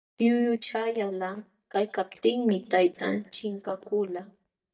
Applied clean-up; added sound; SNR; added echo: neural mask model DeepFilterNet 3.